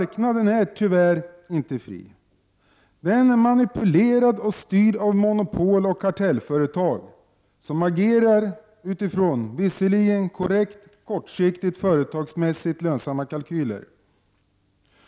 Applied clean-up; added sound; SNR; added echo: none; none; none; none.